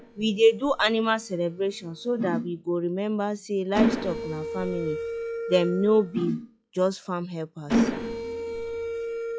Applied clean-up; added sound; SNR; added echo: classical method log-MMSE.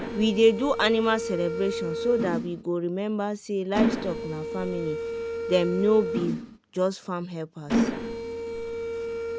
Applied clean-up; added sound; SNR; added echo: none; Mechanisms; 3 dB; none.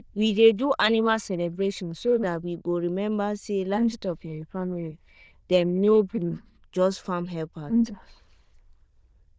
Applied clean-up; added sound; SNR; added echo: neural diffusion model UNIVERSE++.